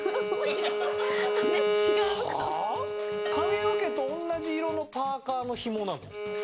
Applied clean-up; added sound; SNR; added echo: none; Bowed string instrument; -1 dB; none.